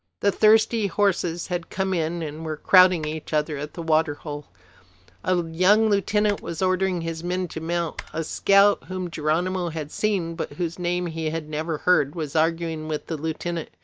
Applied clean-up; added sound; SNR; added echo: neural mask model DeepFilterNet 3.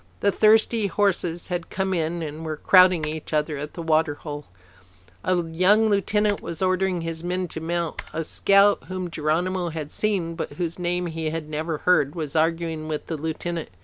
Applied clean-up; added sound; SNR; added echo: none; Typing; 20 dB; none.